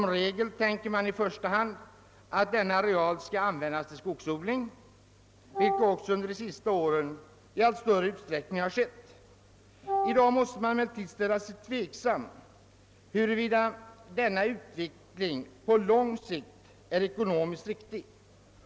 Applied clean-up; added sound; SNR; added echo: none; Wind instrument, woodwind instrument; 2 dB; none.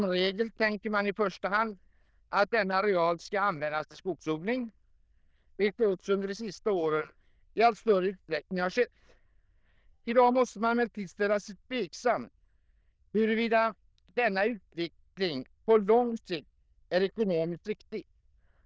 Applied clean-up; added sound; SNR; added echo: neural diffusion model UNIVERSE++.